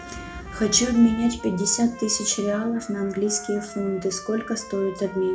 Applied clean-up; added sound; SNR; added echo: none; Trumpet; 16 dB; reverberation time 0.3 s.